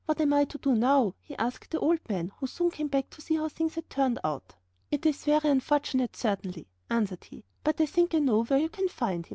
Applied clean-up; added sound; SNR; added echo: none; none; none; none.